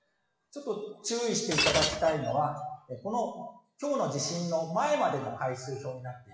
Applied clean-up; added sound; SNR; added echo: classical method WPE with log-MMSE.